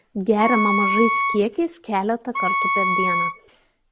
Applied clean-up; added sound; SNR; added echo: none; Wind instrument, woodwind instrument; 0 dB; none.